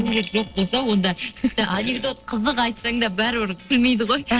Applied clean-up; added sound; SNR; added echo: neural separator model SepFormer DNS4.